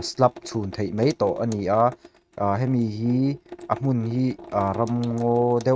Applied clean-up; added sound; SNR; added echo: neural mask model RNNoise.